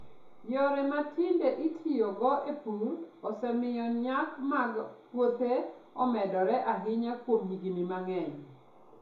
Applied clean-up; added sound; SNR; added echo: none; none; none; reverberation time 0.6 s.